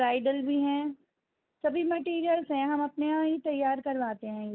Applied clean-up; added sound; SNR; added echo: none; none; none; none.